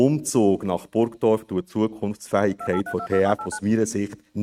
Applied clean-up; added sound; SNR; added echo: neural mask model RNNoise.